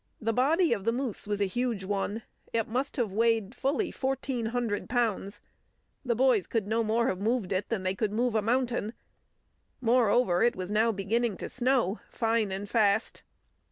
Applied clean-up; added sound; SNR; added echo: none; none; none; none.